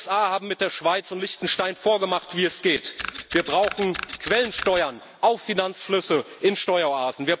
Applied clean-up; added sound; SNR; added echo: none; Camera; 12 dB; none.